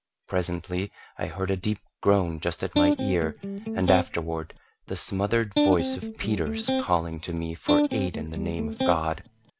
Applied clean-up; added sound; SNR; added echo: none; Electric guitar; 0 dB; none.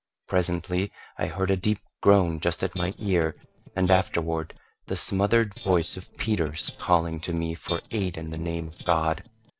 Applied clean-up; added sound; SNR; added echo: neural separator model SepFormer DNS4.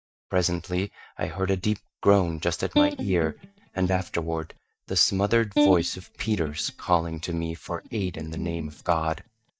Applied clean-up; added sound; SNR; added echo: neural mask model DeepFilterNet 3.